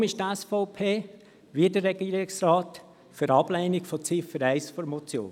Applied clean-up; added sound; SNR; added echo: none; none; none; none.